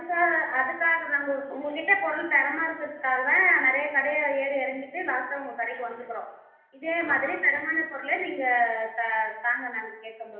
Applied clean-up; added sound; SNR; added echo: none; none; none; reverberation time 0.8 s.